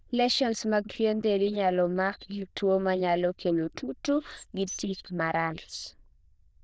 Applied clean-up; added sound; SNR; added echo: neural diffusion model UNIVERSE++.